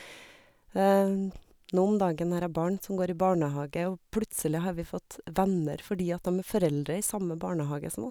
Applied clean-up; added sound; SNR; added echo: none; none; none; none.